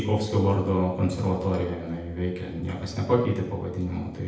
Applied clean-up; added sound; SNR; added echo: none; none; none; reverberation time 0.8 s.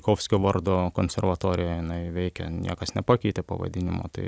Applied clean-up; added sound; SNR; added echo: none; none; none; none.